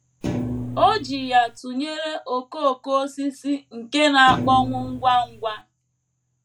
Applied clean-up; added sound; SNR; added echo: none; Thump, thud; 7 dB; none.